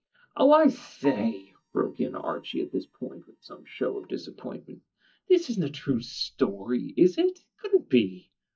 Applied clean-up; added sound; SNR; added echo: neural mask model DeepFilterNet 3.